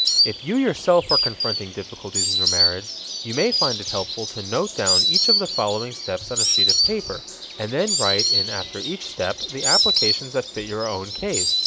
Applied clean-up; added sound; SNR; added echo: none; Insect; -3 dB; none.